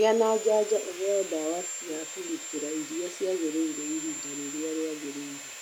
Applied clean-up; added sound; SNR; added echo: none; Sawing; 10 dB; none.